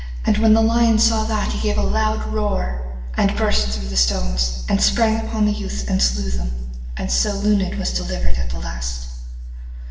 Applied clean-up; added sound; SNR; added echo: none; none; none; reverberation time 1.1 s.